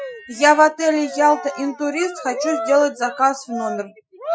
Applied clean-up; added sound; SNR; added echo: classical method Wiener filter.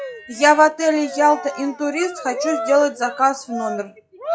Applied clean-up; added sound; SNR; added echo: classical method log-MMSE.